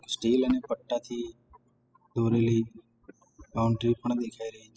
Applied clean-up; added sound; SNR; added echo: classical method spectral subtraction.